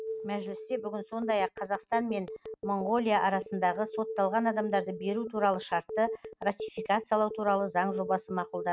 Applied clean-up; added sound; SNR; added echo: neural mask model RNNoise.